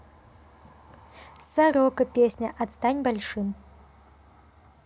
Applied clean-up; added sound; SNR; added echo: none; none; none; none.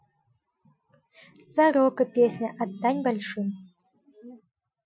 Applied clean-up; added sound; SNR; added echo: classical method Wiener filter.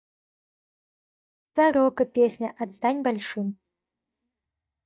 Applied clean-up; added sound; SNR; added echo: neural mask model DeepFilterNet 3.